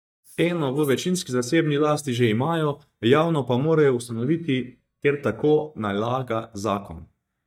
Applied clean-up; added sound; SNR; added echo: neural mask model DeepFilterNet 3.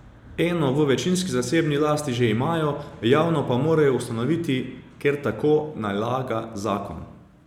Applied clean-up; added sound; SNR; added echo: none; none; none; none.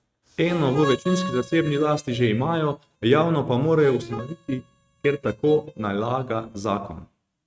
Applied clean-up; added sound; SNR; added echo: neural mask model RNNoise.